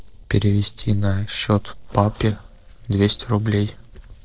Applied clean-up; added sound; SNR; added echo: neural separator model SepFormer DNS4.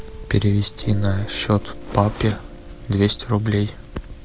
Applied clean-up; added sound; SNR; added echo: none; Piano + Door; 14 dB; none.